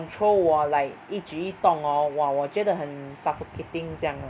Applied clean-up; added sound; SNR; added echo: none; none; none; none.